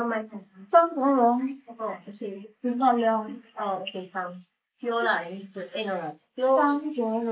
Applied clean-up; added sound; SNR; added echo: neural mask model Resemble Enhance denoiser.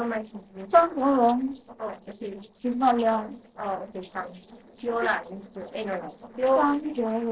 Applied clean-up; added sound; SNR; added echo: neural separator model SepFormer DNS4.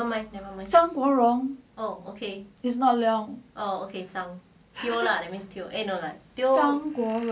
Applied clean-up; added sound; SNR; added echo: none; none; none; none.